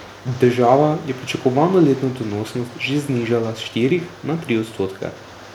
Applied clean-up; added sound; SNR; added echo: none; Rain; 20 dB; none.